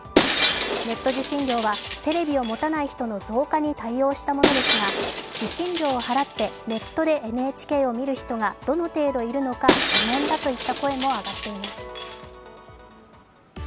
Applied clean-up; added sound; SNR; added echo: none; Shatter; 0 dB; none.